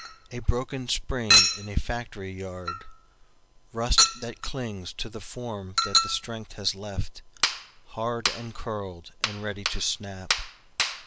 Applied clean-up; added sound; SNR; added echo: none; Chink, clink; -2 dB; none.